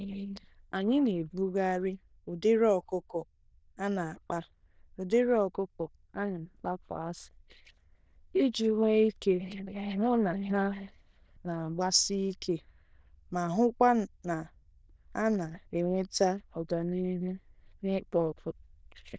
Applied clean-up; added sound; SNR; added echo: neural diffusion model UNIVERSE++.